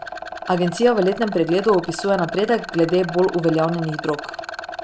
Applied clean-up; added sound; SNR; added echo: none; Rattle; 11 dB; none.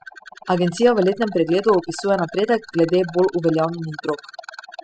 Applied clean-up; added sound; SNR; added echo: classical method spectral subtraction.